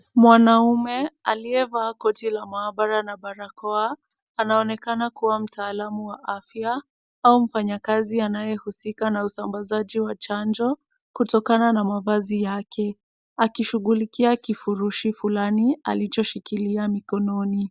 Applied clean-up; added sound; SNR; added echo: none; none; none; none.